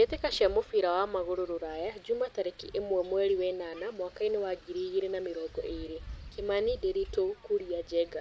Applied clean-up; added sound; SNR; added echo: none; Wind; 17 dB; none.